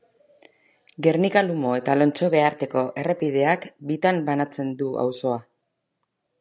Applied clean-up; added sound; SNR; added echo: none; none; none; none.